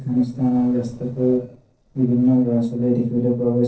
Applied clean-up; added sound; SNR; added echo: neural separator model SepFormer DNS4.